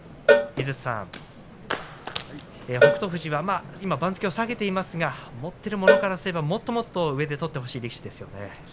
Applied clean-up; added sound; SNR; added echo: none; Cowbell; -3 dB; none.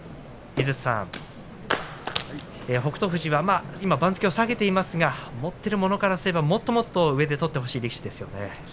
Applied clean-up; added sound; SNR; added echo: none; none; none; none.